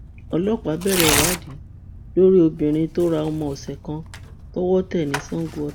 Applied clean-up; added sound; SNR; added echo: none; Tearing; 7 dB; none.